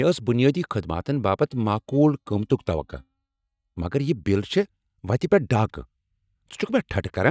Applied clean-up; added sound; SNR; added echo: neural mask model DeepFilterNet 3.